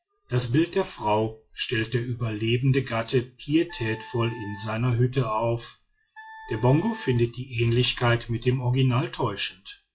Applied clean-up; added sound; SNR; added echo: classical method log-MMSE.